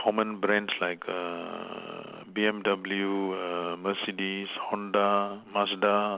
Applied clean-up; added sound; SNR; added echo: none; none; none; none.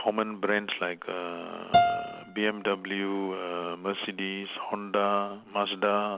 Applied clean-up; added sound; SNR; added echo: none; Piano; 1 dB; none.